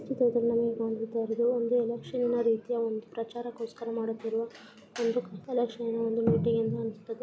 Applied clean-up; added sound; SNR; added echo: none; none; none; none.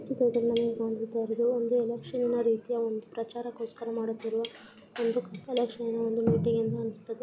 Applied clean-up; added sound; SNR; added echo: none; Cutlery, silverware / Tap; 19 dB; none.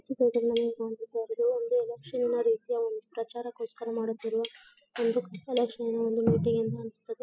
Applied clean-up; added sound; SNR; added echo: classical method spectral subtraction.